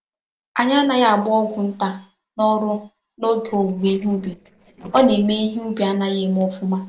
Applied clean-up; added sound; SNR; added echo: neural separator model SepFormer DNS4.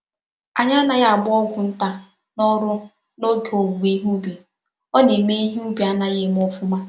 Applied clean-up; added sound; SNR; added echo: none; none; none; none.